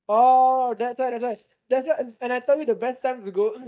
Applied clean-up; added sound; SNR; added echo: neural mask model DeepFilterNet 3.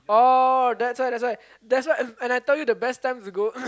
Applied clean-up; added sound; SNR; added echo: none; none; none; none.